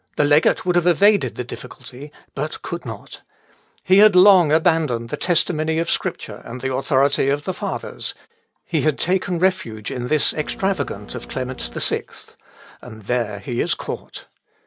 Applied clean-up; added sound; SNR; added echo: none; Printer; 17 dB; none.